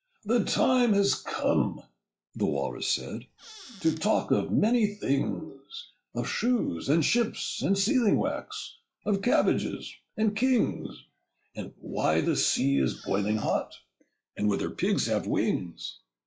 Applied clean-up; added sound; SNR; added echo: classical method log-MMSE.